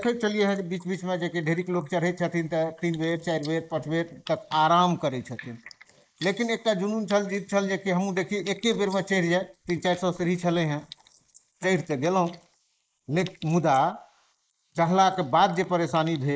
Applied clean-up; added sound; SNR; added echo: neural mask model Resemble Enhance denoiser.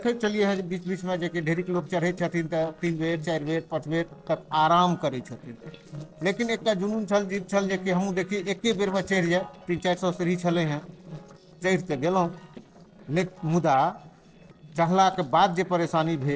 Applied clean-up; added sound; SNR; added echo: neural separator model SepFormer DNS4.